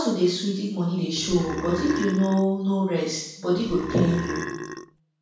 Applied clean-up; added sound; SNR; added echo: none; Burping, eructation; 9 dB; reverberation time 0.7 s.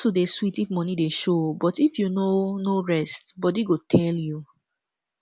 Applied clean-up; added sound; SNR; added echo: none; none; none; none.